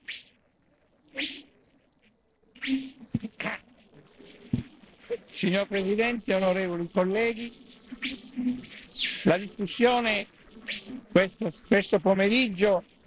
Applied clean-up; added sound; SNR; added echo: neural separator model SepFormer DNS4.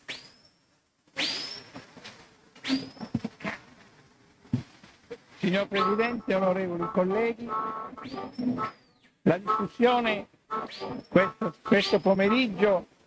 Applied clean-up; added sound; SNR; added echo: neural mask model RNNoise.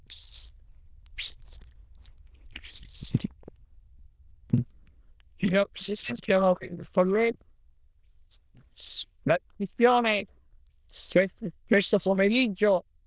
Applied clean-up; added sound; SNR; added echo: neural diffusion model UNIVERSE++.